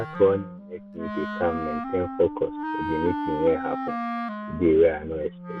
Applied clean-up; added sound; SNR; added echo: none; Wind instrument, woodwind instrument; 6 dB; none.